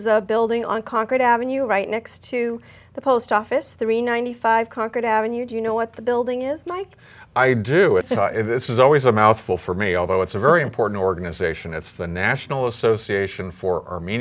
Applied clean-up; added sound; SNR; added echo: none; none; none; none.